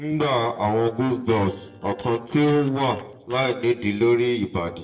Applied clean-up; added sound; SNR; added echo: neural separator model SepFormer DNS4.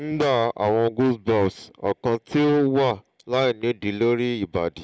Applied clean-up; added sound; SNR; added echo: none; none; none; none.